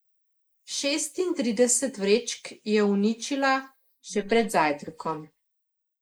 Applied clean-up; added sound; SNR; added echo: neural mask model Resemble Enhance denoiser.